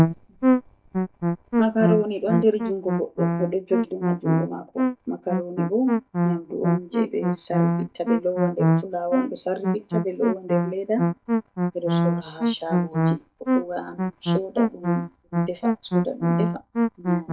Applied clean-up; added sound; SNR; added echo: neural mask model DeepFilterNet 3.